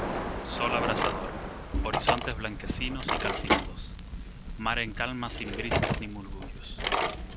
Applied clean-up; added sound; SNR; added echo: none; Drawer open or close + Crackle; -3 dB; none.